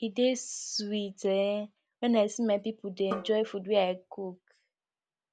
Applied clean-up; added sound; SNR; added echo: none; Drum; 13 dB; none.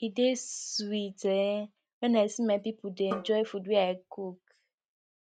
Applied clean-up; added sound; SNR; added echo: neural mask model RNNoise.